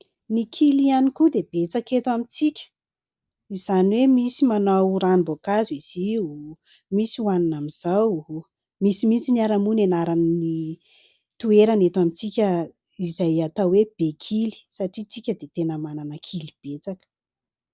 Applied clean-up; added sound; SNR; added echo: none; none; none; none.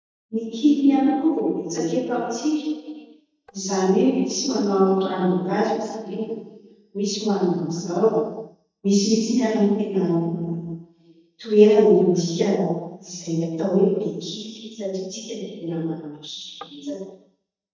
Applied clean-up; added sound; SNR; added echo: neural mask model DeepFilterNet 3.